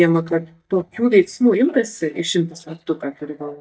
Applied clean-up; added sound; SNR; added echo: neural mask model DeepFilterNet 3.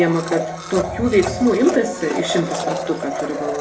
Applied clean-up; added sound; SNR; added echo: none; Domestic sounds, home sounds; 7 dB; reverberation time 1.2 s.